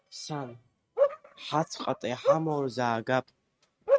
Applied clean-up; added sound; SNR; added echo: neural mask model RNNoise.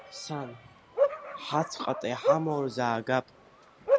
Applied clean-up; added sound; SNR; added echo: none; Bark; -1 dB; none.